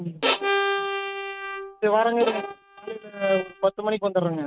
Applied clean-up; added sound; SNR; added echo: neural mask model RNNoise.